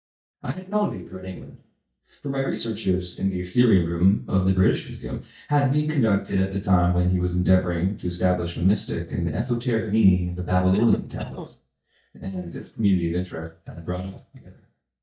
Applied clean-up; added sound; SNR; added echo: neural mask model DeepFilterNet 3.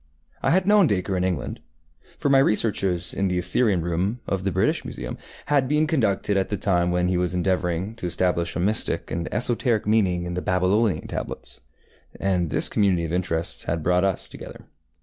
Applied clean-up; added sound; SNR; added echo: none; none; none; none.